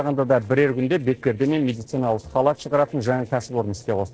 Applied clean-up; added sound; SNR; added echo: neural separator model SepFormer DNS4.